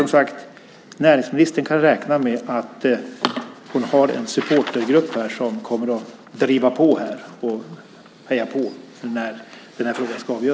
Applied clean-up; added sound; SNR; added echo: none; none; none; none.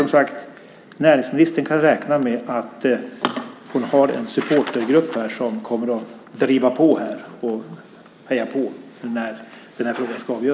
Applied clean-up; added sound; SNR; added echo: none; none; none; reverberation time 1.3 s.